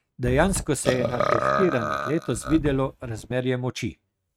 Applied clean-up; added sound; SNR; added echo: neural mask model RNNoise.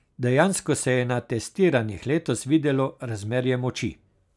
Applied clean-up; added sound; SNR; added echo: none; none; none; none.